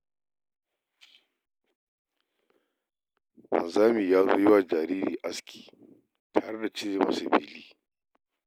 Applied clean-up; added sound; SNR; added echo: none; none; none; none.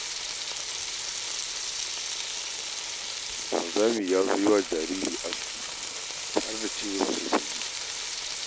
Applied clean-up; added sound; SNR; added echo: none; Frying (food); 1 dB; none.